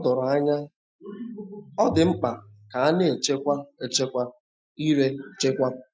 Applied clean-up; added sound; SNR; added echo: classical method Wiener filter.